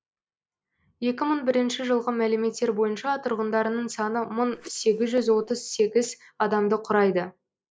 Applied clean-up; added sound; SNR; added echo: neural mask model Resemble Enhance denoiser.